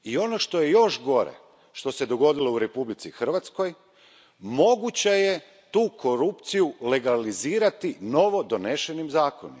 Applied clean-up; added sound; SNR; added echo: none; none; none; none.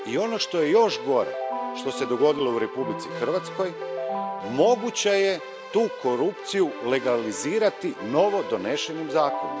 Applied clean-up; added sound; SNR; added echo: none; Keyboard (musical); 9 dB; none.